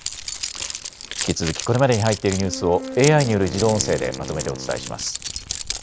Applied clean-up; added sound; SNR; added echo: none; Keys jangling + Wind instrument, woodwind instrument; 8 dB; none.